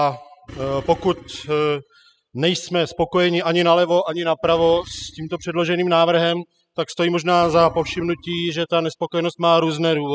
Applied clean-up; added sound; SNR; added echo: classical method spectral subtraction.